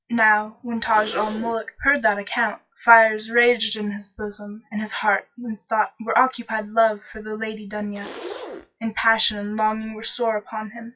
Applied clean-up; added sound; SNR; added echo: classical method WPE with log-MMSE.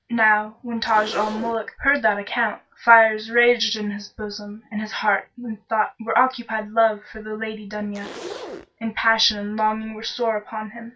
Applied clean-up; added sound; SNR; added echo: none; Zipper (clothing); 16 dB; reverberation time 0.2 s.